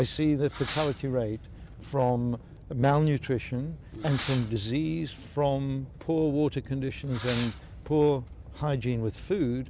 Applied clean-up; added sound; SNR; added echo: none; Fireworks; 12 dB; none.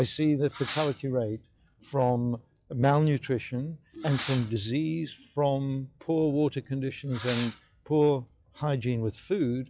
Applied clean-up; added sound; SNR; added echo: classical method log-MMSE.